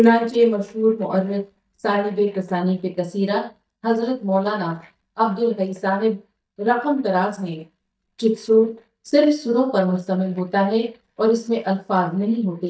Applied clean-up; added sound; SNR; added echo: neural mask model DeepFilterNet 3.